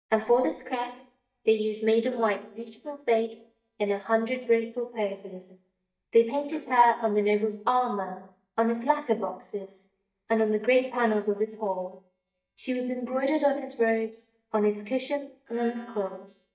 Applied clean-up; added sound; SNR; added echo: neural mask model DeepFilterNet 3.